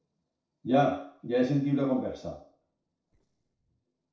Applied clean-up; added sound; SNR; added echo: neural separator model SepFormer DNS4.